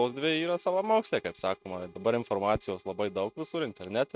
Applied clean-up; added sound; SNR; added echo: neural mask model RNNoise.